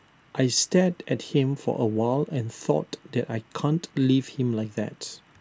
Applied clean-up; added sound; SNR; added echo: none; none; none; none.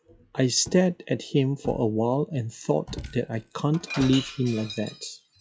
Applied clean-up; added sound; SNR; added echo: classical method log-MMSE.